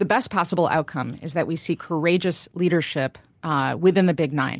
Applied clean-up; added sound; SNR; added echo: none; none; none; none.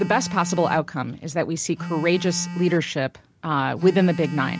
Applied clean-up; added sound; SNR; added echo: none; Telephone; 11 dB; none.